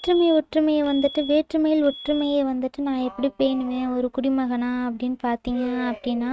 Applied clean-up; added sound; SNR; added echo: neural mask model RNNoise.